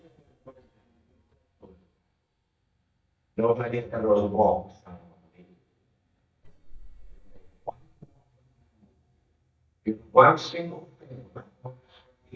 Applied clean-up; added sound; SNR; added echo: neural mask model DeepFilterNet 3.